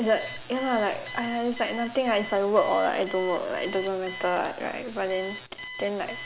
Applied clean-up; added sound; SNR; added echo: none; Alarm; 14 dB; none.